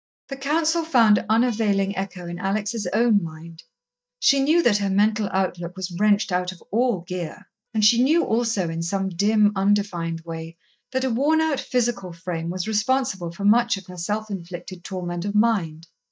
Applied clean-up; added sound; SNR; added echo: neural mask model DeepFilterNet 3.